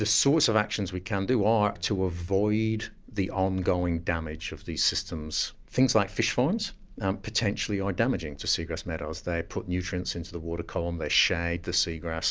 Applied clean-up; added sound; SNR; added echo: none; none; none; none.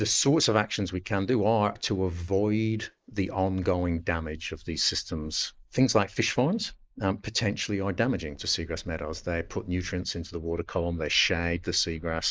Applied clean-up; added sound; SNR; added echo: neural mask model Resemble Enhance denoiser.